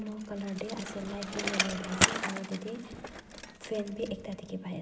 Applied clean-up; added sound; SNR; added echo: none; Bicycle; -2 dB; reverberation time 1.7 s.